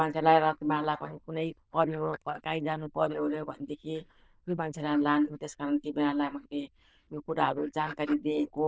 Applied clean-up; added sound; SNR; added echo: neural diffusion model UNIVERSE++.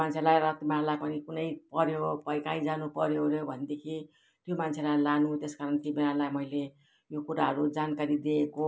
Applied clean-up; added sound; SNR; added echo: none; none; none; none.